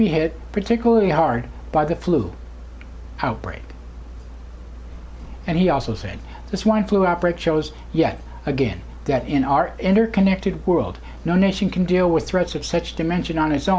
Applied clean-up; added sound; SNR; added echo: none; none; none; none.